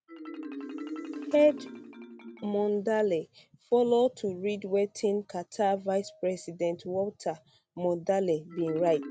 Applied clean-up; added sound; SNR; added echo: none; Marimba, xylophone; 15 dB; none.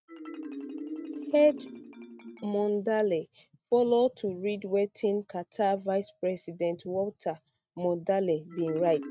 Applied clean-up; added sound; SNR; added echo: neural mask model RNNoise.